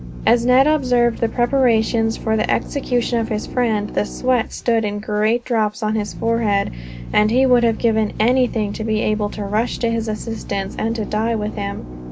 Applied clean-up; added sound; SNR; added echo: none; Drill; 12 dB; none.